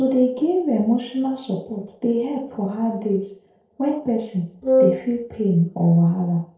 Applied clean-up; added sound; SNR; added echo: neural separator model SepFormer DNS4.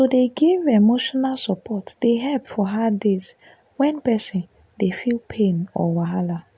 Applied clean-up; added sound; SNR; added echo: none; none; none; none.